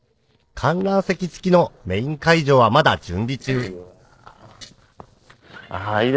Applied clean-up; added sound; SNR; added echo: neural separator model SepFormer DNS4.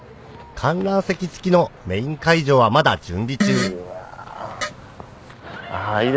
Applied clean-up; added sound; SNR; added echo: none; Fart; 6 dB; none.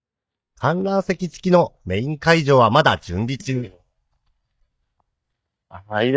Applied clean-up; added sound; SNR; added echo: neural mask model DeepFilterNet 3.